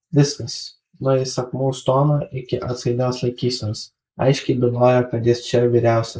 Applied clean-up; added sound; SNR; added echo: neural mask model Resemble Enhance denoiser.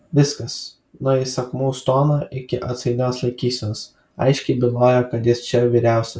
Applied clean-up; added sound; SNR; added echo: none; none; none; none.